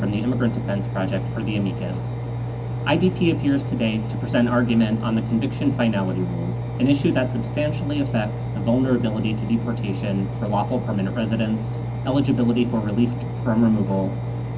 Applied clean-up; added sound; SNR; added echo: none; Engine; 4 dB; reverberation time 0.4 s.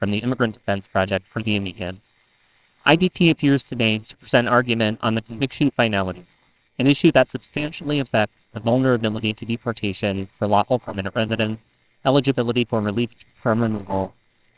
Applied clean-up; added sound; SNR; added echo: neural separator model SepFormer WHAMR!.